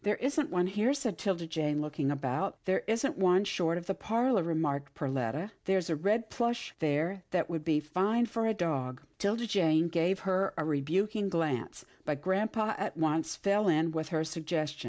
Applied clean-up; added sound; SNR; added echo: none; none; none; none.